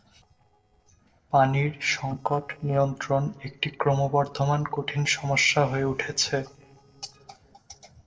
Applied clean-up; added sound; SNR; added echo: neural separator model SepFormer DNS4.